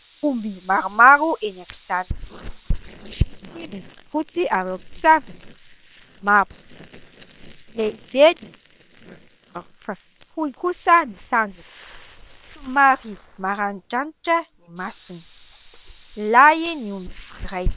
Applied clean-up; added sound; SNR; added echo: neural separator model SepFormer WHAM!.